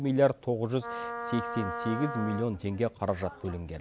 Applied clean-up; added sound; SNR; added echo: none; Wind instrument, woodwind instrument; 8 dB; none.